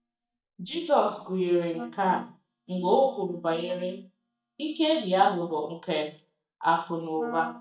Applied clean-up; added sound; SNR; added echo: neural mask model DeepFilterNet 3.